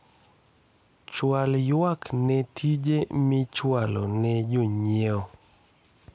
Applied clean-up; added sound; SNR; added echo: none; none; none; none.